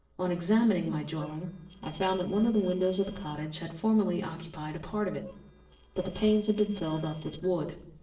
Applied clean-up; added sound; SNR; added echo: neural separator model SepFormer DNS4.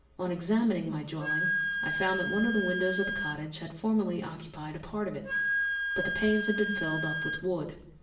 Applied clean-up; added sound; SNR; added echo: none; Wind instrument, woodwind instrument; 2 dB; reverberation time 0.7 s.